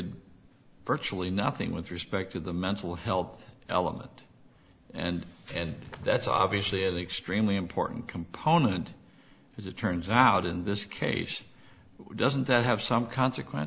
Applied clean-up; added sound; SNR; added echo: none; none; none; none.